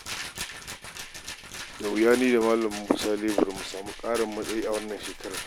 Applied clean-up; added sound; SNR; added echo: none; Rattle; 11 dB; none.